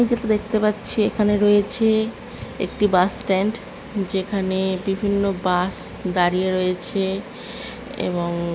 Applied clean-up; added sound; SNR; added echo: none; none; none; none.